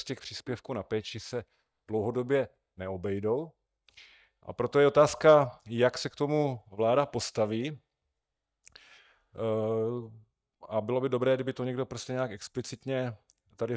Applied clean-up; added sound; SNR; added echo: neural mask model DeepFilterNet 3.